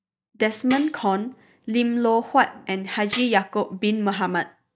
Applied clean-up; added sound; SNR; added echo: neural mask model DeepFilterNet 3.